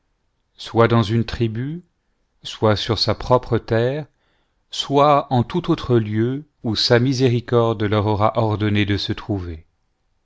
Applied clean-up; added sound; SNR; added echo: none; none; none; none.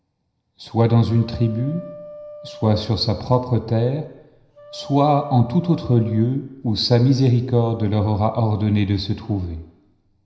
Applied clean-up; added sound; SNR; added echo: none; Wind instrument, woodwind instrument; 20 dB; reverberation time 0.9 s.